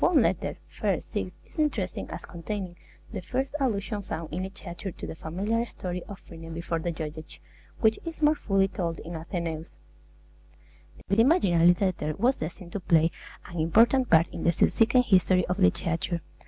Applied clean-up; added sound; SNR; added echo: none; none; none; none.